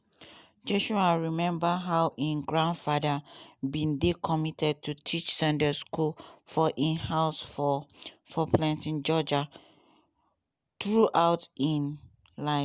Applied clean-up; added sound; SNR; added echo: none; none; none; none.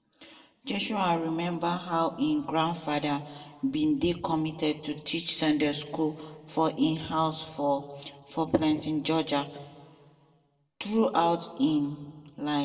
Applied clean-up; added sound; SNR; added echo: none; none; none; reverberation time 1.1 s.